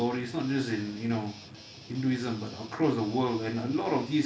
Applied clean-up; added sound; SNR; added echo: none; Guitar; 19 dB; none.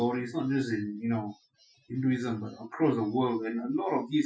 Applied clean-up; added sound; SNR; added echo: classical method Wiener filter.